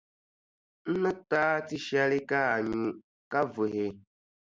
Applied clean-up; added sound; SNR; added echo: none; none; none; none.